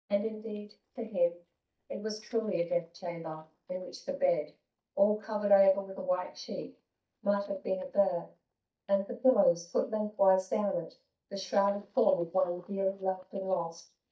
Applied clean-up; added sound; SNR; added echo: neural mask model DeepFilterNet 3.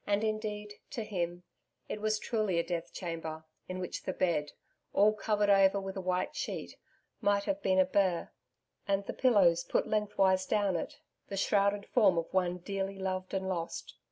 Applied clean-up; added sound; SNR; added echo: none; none; none; none.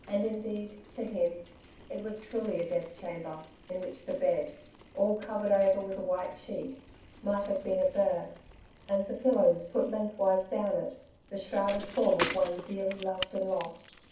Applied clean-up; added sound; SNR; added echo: none; Bicycle; 13 dB; reverberation time 0.6 s.